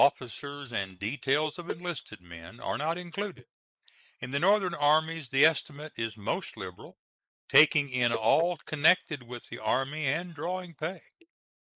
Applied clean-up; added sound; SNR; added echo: neural mask model Resemble Enhance denoiser.